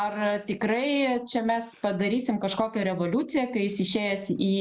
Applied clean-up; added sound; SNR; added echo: none; none; none; none.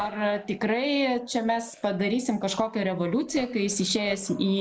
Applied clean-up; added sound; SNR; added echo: neural separator model SepFormer DNS4.